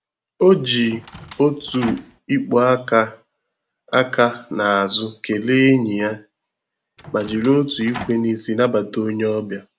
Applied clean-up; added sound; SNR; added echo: none; Door; 16 dB; none.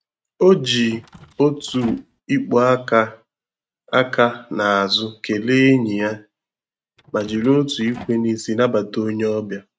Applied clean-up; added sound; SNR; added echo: neural mask model RNNoise.